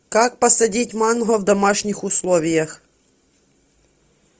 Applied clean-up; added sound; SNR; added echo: none; none; none; none.